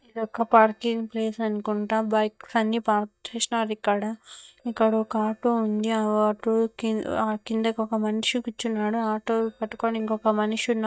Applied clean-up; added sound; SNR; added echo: neural mask model DeepFilterNet 3.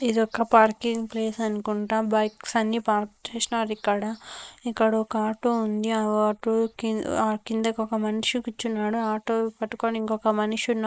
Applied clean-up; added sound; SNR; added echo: neural mask model Resemble Enhance denoiser.